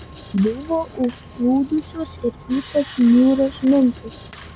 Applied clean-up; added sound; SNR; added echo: none; Sawing; 19 dB; none.